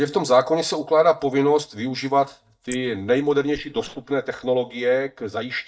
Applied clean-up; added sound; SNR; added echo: neural mask model DeepFilterNet 3.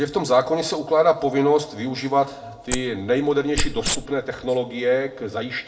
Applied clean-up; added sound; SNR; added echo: none; Wild animals; 5 dB; reverberation time 0.3 s.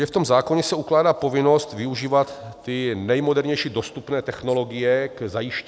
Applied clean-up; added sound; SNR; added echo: none; none; none; none.